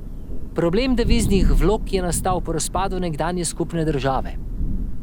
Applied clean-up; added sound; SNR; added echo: none; Thunder; 0 dB; none.